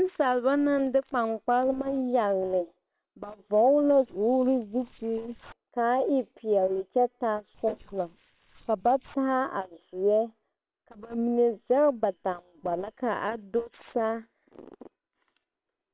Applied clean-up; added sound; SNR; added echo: neural separator model SepFormer WHAM!.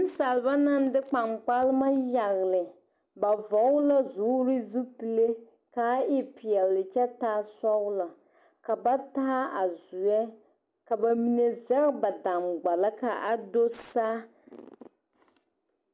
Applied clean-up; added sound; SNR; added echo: none; none; none; none.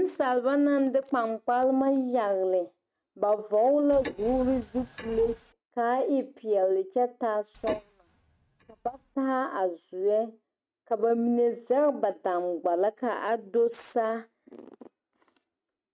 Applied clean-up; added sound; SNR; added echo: neural mask model RNNoise.